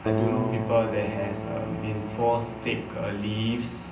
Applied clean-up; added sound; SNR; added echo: none; Keyboard (musical); 5 dB; reverberation time 0.6 s.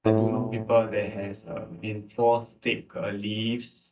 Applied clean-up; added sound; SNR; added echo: neural mask model DeepFilterNet 3.